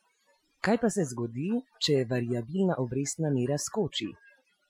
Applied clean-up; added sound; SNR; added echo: classical method Wiener filter.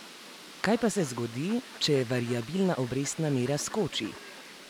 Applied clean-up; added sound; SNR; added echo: none; Fowl; 16 dB; none.